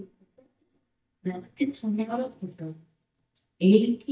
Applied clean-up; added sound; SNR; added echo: neural mask model DeepFilterNet 3.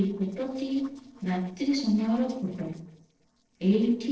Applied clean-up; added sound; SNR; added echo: neural separator model SepFormer DNS4.